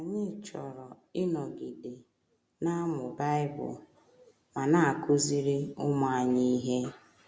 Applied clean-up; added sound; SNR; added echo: none; none; none; none.